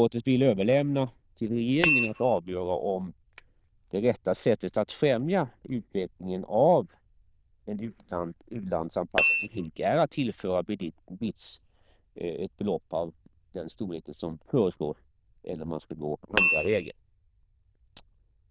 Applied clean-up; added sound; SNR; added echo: neural diffusion model UNIVERSE++.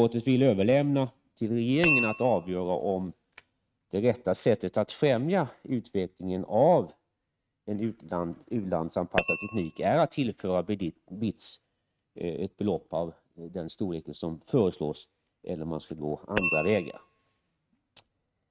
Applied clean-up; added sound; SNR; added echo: neural mask model RNNoise.